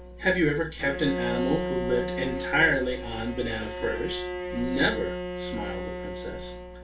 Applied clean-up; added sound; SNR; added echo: none; Bowed string instrument; 5 dB; reverberation time 0.2 s.